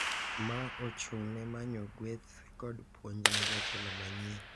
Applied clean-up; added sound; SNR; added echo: none; Clapping; -3 dB; none.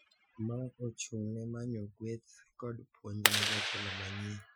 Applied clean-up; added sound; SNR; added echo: classical method Wiener filter.